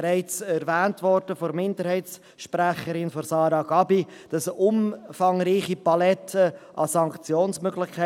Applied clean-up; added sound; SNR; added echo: none; none; none; none.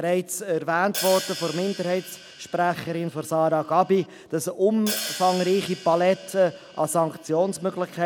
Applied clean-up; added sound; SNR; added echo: none; Hi-hat; 13 dB; none.